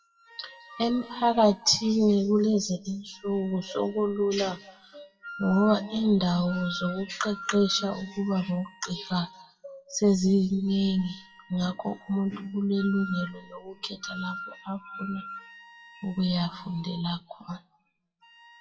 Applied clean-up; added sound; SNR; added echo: classical method WPE with log-MMSE.